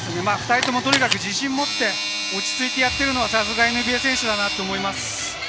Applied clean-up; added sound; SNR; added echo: none; Camera; 5 dB; none.